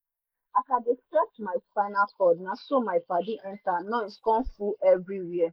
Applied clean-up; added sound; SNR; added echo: neural mask model Resemble Enhance denoiser.